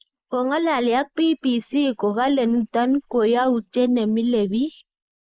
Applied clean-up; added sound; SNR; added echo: neural mask model Resemble Enhance denoiser.